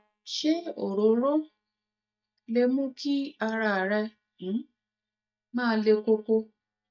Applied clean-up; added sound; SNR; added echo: neural mask model DeepFilterNet 3.